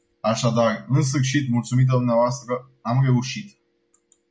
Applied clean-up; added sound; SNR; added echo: none; none; none; none.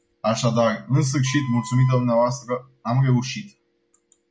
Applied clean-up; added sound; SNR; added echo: none; Wind instrument, woodwind instrument; 18 dB; none.